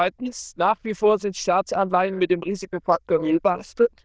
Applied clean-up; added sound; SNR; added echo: neural diffusion model UNIVERSE++.